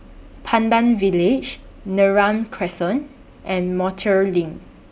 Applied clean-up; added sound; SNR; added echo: none; none; none; none.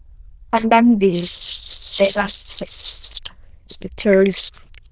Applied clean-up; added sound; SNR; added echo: neural diffusion model UNIVERSE++.